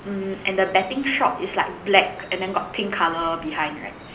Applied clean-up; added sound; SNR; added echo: none; Drip; 18 dB; reverberation time 0.5 s.